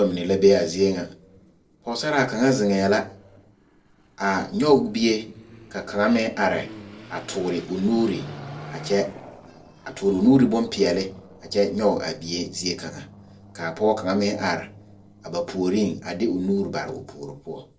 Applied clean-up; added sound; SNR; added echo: neural separator model SepFormer DNS4.